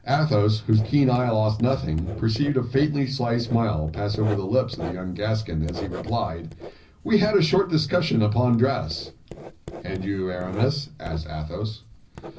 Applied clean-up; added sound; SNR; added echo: none; Writing; 16 dB; reverberation time 0.4 s.